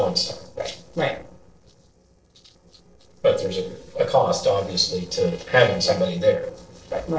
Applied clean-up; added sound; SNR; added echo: neural separator model SepFormer DNS4.